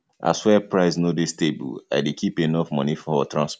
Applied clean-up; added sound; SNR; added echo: none; none; none; none.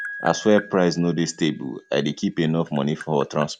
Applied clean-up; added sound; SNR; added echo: none; Piano + Tap; 17 dB; none.